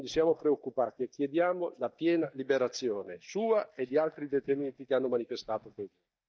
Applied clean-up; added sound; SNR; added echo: neural mask model DeepFilterNet 3.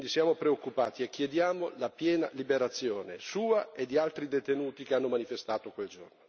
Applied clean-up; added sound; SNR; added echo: none; none; none; none.